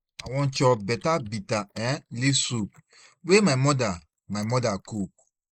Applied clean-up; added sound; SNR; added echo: neural mask model Resemble Enhance denoiser.